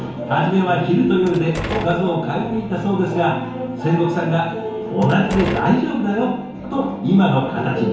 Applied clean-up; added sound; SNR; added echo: none; Door; 12 dB; reverberation time 1.0 s.